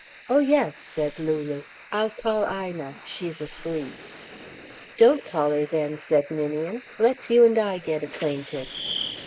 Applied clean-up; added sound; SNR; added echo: neural mask model Resemble Enhance denoiser.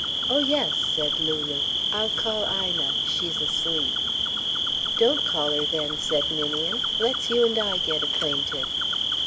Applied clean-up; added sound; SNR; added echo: none; Cricket; -4 dB; none.